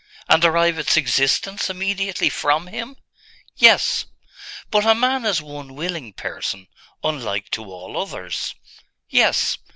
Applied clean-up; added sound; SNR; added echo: none; none; none; none.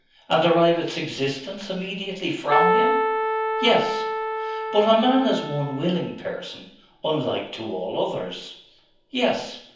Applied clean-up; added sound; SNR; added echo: none; Keyboard (musical); 0 dB; reverberation time 0.7 s.